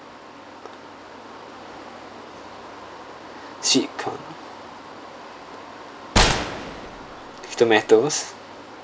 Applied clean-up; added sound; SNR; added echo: none; Gunshot, gunfire; -3 dB; none.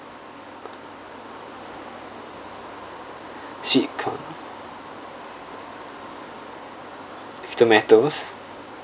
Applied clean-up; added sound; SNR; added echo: none; none; none; none.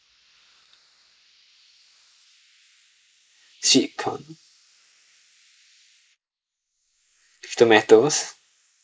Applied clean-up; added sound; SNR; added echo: neural mask model Resemble Enhance denoiser.